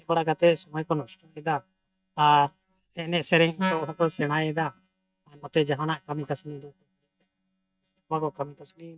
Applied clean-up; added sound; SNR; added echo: neural mask model DeepFilterNet 3.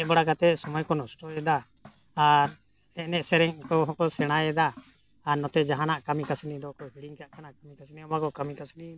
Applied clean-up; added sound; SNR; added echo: none; none; none; none.